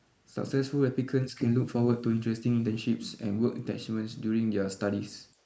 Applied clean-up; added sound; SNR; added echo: neural mask model Resemble Enhance denoiser.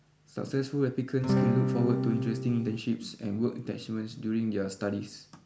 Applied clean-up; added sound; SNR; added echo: none; Acoustic guitar / Strum; -2 dB; none.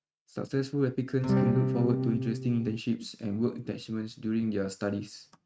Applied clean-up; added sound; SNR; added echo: neural mask model RNNoise.